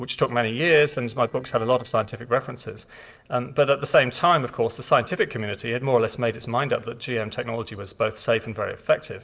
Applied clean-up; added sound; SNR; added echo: neural separator model SepFormer DNS4.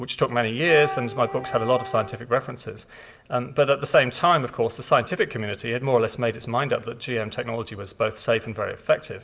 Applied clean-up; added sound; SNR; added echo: none; Wind instrument, woodwind instrument; 11 dB; reverberation time 1.0 s.